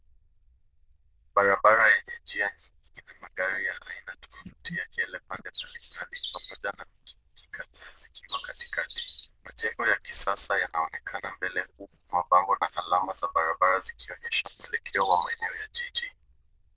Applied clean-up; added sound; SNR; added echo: neural diffusion model UNIVERSE++.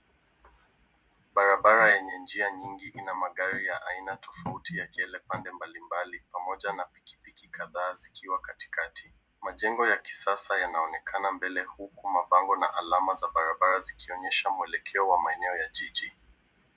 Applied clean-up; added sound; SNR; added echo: none; none; none; none.